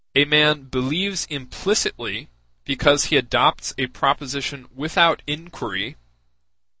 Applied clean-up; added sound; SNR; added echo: none; none; none; none.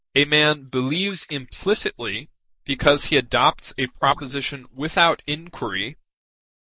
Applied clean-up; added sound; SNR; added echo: neural mask model Resemble Enhance denoiser.